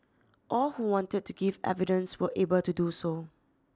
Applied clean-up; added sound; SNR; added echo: none; none; none; none.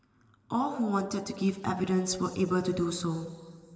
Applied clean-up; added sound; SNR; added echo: none; none; none; reverberation time 1.9 s.